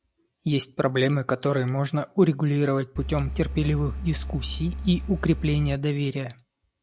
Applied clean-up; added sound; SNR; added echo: none; Engine; 7 dB; none.